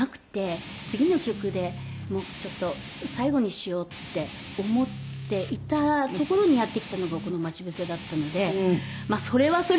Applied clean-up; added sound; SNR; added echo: none; Guitar; 12 dB; none.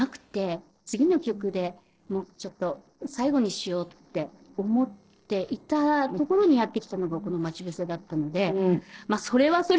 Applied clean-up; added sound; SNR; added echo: neural separator model SepFormer DNS4.